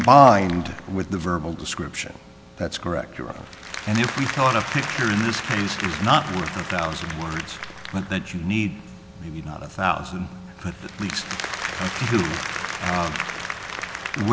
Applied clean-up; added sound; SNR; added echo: none; Applause; 9 dB; none.